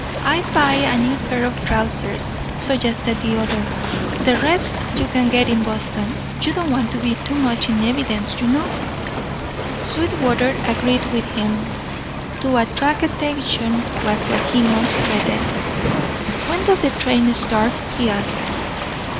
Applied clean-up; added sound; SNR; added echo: none; Waves, surf; 3 dB; none.